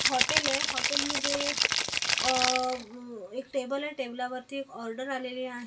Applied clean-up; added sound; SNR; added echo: none; Rattle (instrument); -2 dB; reverberation time 0.2 s.